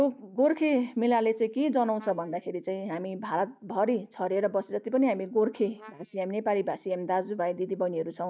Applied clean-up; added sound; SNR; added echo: neural mask model DeepFilterNet 3.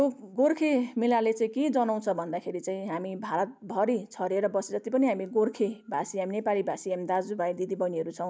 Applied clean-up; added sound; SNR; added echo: none; none; none; none.